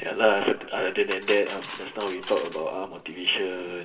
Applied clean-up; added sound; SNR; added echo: none; Cutlery, silverware; 15 dB; reverberation time 0.8 s.